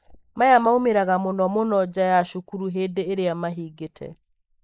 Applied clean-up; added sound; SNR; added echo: neural mask model Resemble Enhance denoiser.